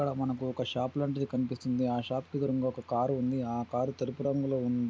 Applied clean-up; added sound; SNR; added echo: none; none; none; none.